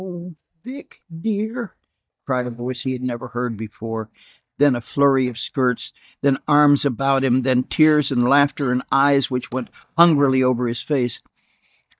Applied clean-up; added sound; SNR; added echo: neural mask model DeepFilterNet 3.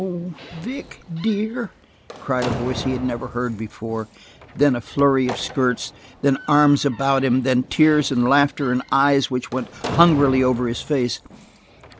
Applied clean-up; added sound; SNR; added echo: none; Slam; 14 dB; none.